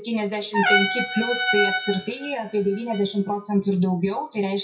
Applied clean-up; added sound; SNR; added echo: classical method WPE with log-MMSE.